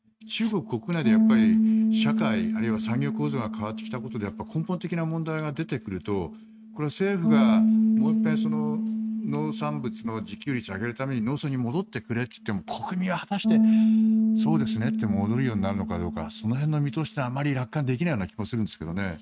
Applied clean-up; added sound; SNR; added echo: neural mask model RNNoise.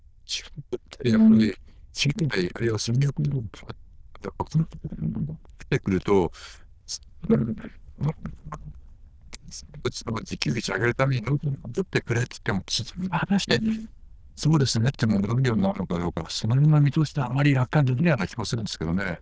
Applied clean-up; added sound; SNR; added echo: neural diffusion model UNIVERSE++.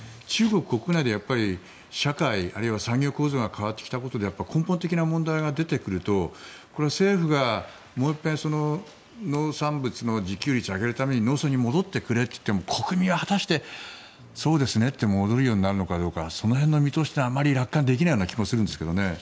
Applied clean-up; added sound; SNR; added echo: none; none; none; none.